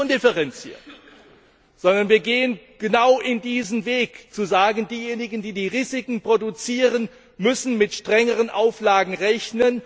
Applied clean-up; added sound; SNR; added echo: none; none; none; none.